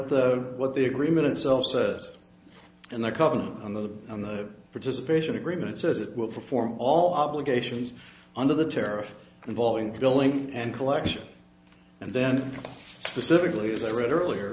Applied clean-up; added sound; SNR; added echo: none; none; none; none.